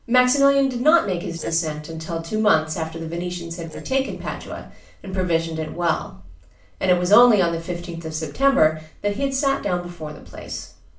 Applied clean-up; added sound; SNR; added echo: neural separator model SepFormer DNS4.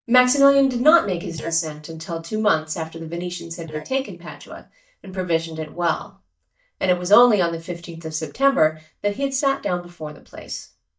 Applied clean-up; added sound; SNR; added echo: neural mask model DeepFilterNet 3.